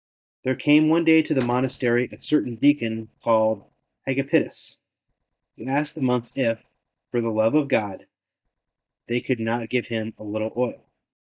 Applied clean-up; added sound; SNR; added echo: neural mask model DeepFilterNet 3.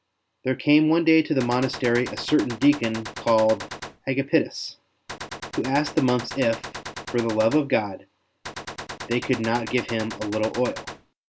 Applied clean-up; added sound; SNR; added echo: none; Gunshot, gunfire; 12 dB; none.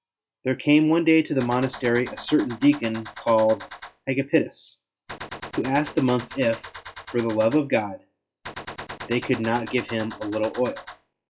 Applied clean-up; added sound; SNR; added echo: classical method log-MMSE.